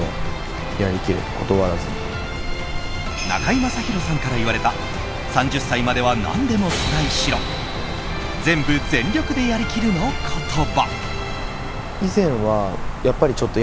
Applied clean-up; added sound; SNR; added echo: none; Wind; 5 dB; none.